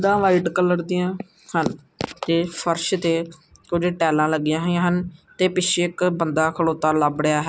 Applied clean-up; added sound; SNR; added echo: none; none; none; none.